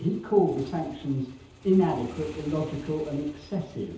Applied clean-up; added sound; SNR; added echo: none; Motorcycle / Engine; 19 dB; reverberation time 0.8 s.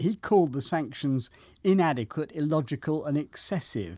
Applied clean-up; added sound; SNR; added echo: none; none; none; none.